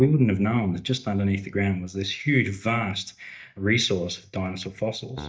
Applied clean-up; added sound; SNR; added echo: neural mask model DeepFilterNet 3.